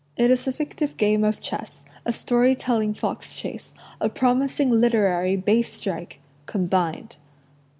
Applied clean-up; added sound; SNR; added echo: none; none; none; none.